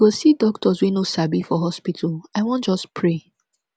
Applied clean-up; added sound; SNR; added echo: none; none; none; none.